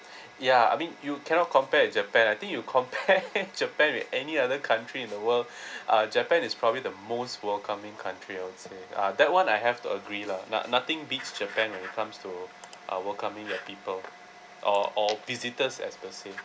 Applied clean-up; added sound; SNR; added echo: none; none; none; none.